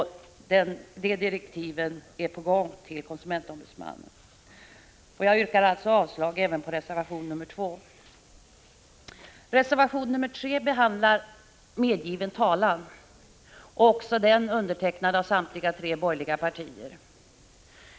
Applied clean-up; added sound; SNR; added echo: none; none; none; none.